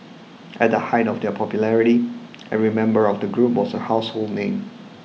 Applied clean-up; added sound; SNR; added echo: none; none; none; none.